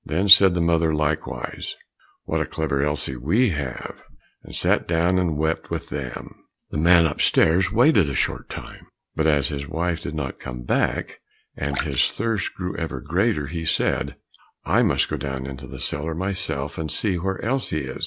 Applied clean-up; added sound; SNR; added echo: none; Splash, splatter; 15 dB; none.